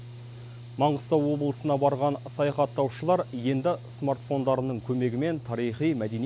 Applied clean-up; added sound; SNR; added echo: none; Mechanical fan / Engine; 15 dB; none.